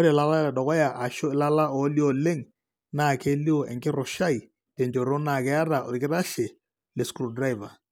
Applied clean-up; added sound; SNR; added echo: none; none; none; none.